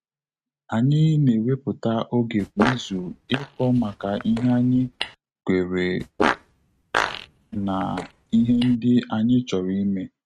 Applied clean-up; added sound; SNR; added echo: neural mask model RNNoise.